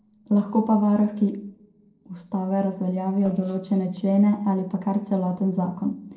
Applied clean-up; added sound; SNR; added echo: neural separator model SepFormer DNS4.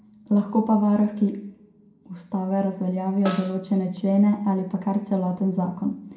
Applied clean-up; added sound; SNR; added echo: none; Snare drum; 16 dB; reverberation time 0.5 s.